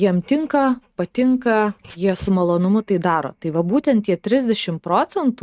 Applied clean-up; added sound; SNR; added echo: neural mask model RNNoise.